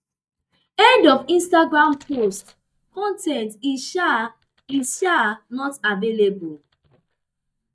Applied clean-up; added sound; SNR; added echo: neural mask model DeepFilterNet 3.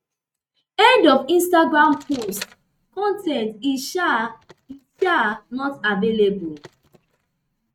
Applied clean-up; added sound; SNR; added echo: neural mask model RNNoise.